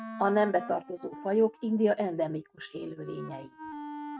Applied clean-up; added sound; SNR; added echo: neural mask model RNNoise.